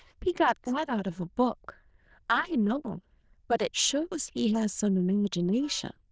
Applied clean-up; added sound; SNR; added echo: neural diffusion model UNIVERSE++.